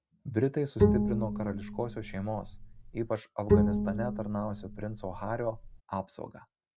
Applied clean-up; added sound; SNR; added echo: none; Bowed string instrument; -4 dB; none.